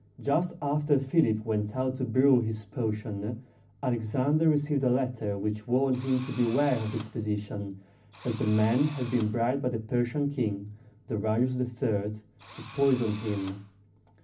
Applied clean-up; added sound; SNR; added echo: none; Engine / Drill; 19 dB; reverberation time 0.4 s.